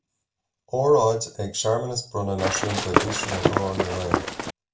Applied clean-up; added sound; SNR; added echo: none; Run; -1 dB; reverberation time 0.3 s.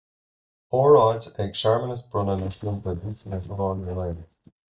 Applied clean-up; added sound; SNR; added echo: neural mask model DeepFilterNet 3.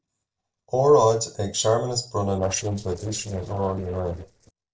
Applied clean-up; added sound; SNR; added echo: neural separator model SepFormer DNS4.